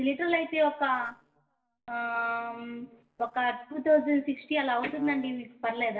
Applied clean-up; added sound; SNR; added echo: neural separator model SepFormer DNS4.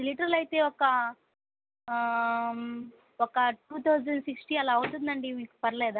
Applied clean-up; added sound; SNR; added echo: none; none; none; none.